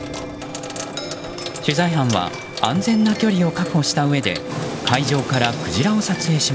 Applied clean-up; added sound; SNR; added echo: none; Sink (filling or washing); 12 dB; none.